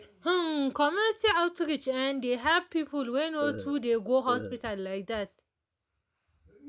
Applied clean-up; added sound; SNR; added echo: none; Burping, eructation; 9 dB; none.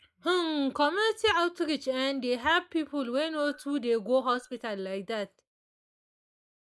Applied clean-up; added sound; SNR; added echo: neural mask model Resemble Enhance denoiser.